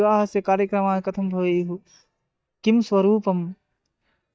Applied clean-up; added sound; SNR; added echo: neural mask model DeepFilterNet 3.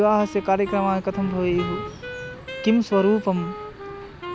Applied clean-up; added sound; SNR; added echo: none; Wind instrument, woodwind instrument; 12 dB; none.